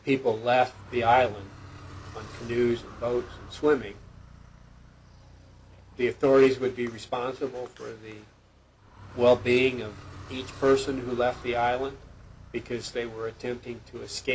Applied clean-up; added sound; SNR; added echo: none; Car; 18 dB; none.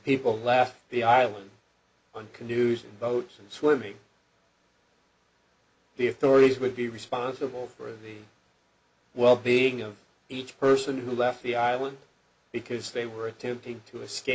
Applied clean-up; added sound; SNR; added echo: none; none; none; none.